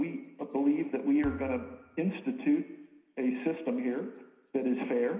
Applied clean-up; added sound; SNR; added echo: none; Thump, thud; 17 dB; reverberation time 0.9 s.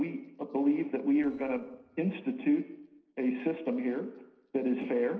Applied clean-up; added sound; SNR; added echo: neural separator model SepFormer DNS4.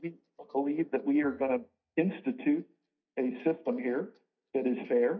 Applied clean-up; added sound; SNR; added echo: neural mask model DeepFilterNet 3.